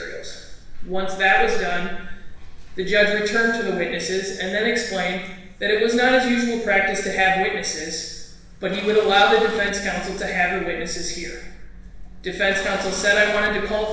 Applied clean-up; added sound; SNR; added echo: none; Printer; 14 dB; reverberation time 0.9 s.